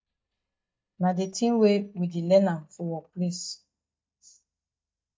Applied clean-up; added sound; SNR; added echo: neural mask model DeepFilterNet 3.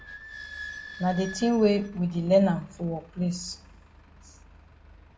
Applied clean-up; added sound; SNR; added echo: none; Squeak / Idling; 17 dB; reverberation time 0.2 s.